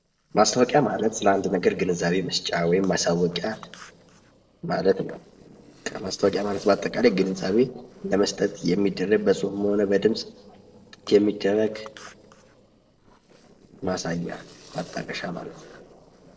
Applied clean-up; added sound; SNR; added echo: neural separator model SepFormer DNS4.